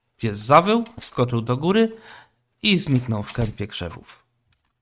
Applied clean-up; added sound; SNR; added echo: neural mask model RNNoise.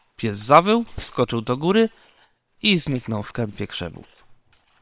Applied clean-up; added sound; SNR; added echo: neural separator model SepFormer WHAM!.